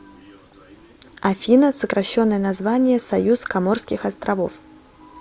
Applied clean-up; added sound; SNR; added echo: none; none; none; none.